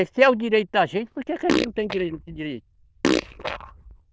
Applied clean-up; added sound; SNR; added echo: neural diffusion model UNIVERSE++.